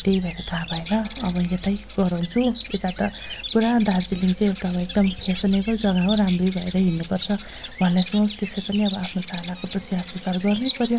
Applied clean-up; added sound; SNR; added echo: none; Bird vocalization, bird call, bird song; 14 dB; none.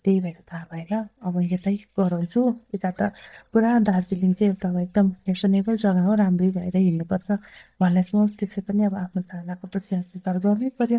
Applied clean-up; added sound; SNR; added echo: neural mask model DeepFilterNet 3.